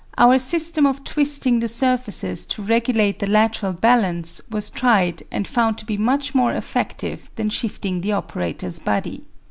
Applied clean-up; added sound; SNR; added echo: none; none; none; none.